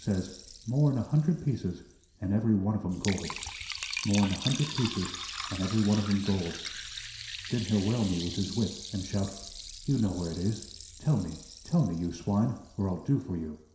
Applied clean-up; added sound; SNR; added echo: none; Liquid; 11 dB; reverberation time 0.7 s.